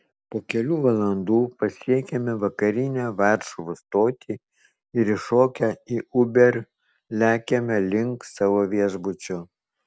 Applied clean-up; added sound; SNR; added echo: none; none; none; none.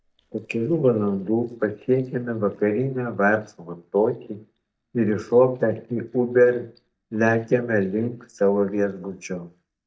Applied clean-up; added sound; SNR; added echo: neural mask model DeepFilterNet 3.